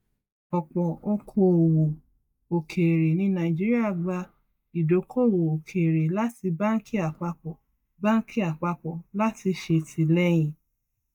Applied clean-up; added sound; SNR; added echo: neural mask model DeepFilterNet 3.